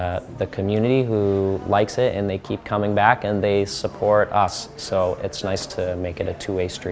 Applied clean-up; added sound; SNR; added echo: none; none; none; none.